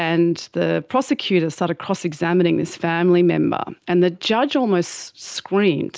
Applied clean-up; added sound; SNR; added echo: none; none; none; none.